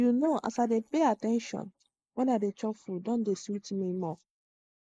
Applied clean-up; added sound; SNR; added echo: neural mask model Resemble Enhance denoiser.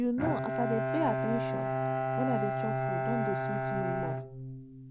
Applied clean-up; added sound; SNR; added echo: none; Bowed string instrument; -3 dB; none.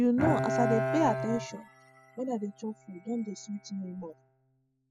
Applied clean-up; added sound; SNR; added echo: classical method spectral subtraction.